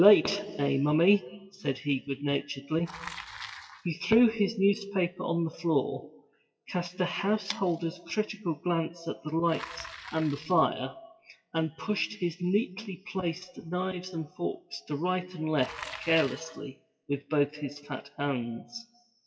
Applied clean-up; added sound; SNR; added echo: classical method WPE with log-MMSE.